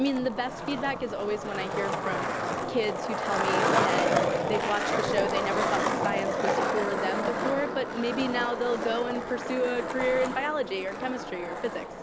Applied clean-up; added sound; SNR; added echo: none; Skateboard; -1 dB; none.